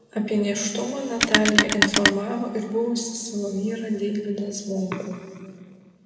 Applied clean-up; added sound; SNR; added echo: none; Telephone; -3 dB; reverberation time 2.1 s.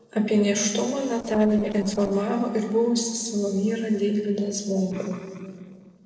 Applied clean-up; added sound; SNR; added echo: neural separator model SepFormer DNS4.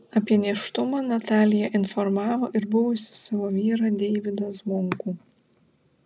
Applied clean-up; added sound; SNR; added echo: none; none; none; none.